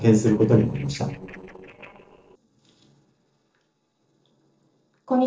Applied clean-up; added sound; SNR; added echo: neural separator model SepFormer DNS4.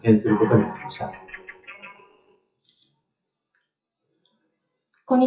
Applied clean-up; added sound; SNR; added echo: classical method WPE with log-MMSE.